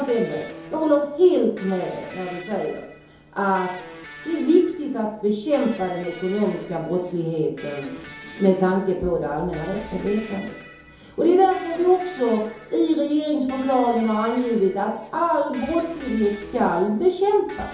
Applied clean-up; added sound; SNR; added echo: none; Electric guitar; 19 dB; reverberation time 2.8 s.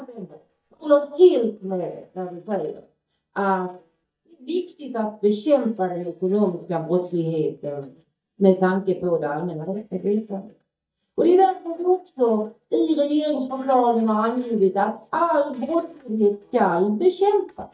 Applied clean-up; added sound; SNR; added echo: neural mask model DeepFilterNet 3.